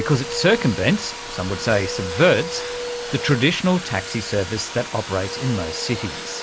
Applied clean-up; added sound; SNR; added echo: none; Domestic sounds, home sounds; 8 dB; none.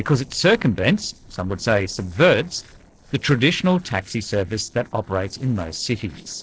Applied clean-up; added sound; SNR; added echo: neural separator model SepFormer DNS4.